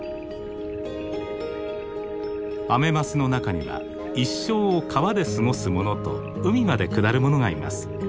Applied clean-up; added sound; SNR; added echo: none; Wind instrument, woodwind instrument; 18 dB; none.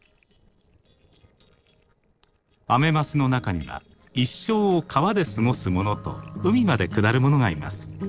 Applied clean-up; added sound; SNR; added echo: neural separator model SepFormer DNS4.